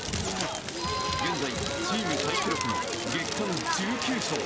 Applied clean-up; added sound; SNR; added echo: none; Crackle; -1 dB; none.